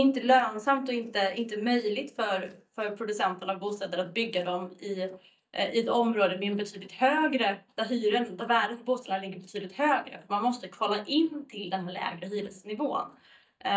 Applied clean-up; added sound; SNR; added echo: neural mask model DeepFilterNet 3.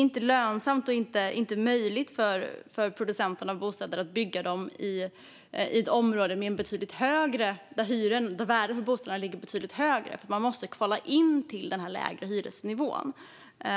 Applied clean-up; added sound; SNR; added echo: none; none; none; none.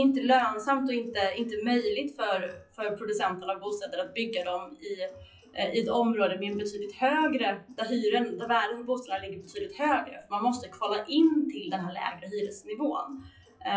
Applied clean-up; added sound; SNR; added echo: classical method WPE with log-MMSE.